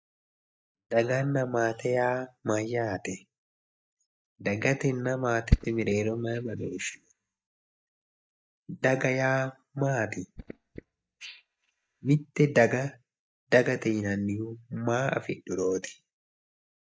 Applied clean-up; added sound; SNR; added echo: neural mask model DeepFilterNet 3.